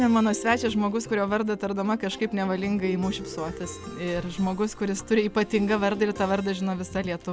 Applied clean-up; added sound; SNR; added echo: none; Ringtone; 16 dB; none.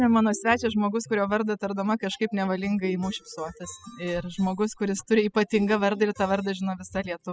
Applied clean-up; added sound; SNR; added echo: classical method spectral subtraction.